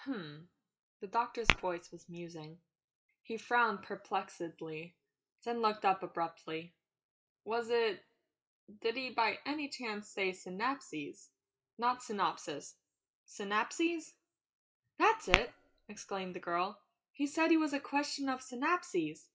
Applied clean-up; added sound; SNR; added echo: classical method WPE with log-MMSE.